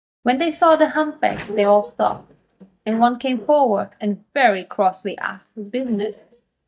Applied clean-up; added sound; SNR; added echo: neural mask model DeepFilterNet 3.